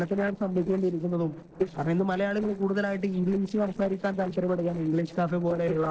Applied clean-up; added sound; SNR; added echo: neural separator model SepFormer DNS4.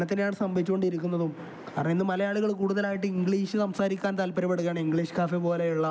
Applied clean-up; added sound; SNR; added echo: none; none; none; none.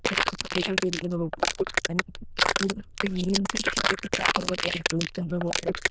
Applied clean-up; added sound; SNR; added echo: neural diffusion model UNIVERSE++.